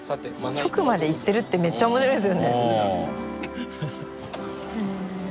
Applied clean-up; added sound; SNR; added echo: none; none; none; none.